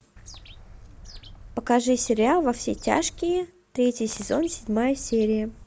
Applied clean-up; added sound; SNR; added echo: none; Bird; 18 dB; none.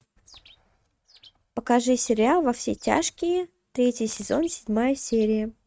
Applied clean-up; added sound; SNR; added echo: neural mask model RNNoise.